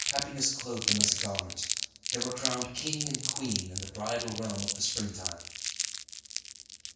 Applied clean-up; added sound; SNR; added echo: none; Crumpling, crinkling; -1 dB; reverberation time 0.7 s.